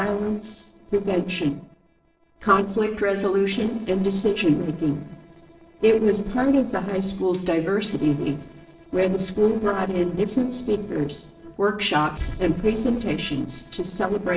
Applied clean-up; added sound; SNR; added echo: neural separator model SepFormer DNS4.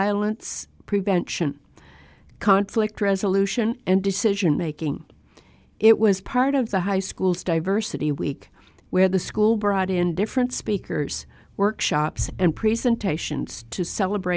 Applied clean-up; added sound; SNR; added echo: none; none; none; none.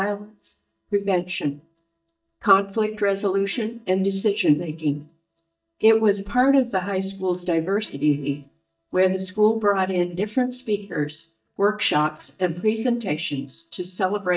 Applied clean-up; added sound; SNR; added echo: neural mask model DeepFilterNet 3.